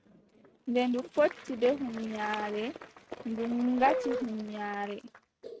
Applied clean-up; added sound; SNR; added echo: neural mask model RNNoise.